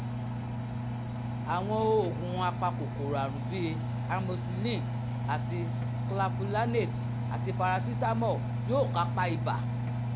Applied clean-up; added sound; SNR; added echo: none; Engine; -1 dB; none.